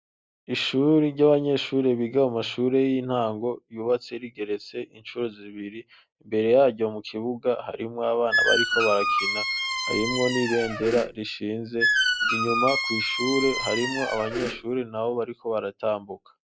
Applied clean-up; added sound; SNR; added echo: none; Squeak; 0 dB; none.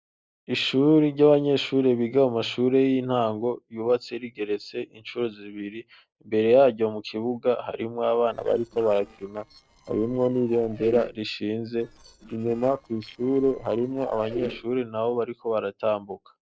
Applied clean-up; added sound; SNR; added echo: neural separator model SepFormer DNS4.